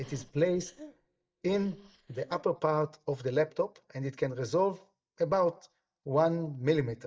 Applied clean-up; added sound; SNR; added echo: neural mask model DeepFilterNet 3.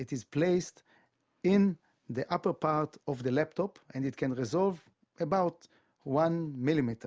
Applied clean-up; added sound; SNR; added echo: none; none; none; none.